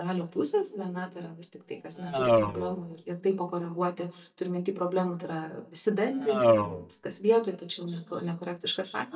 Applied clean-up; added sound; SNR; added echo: neural mask model DeepFilterNet 3.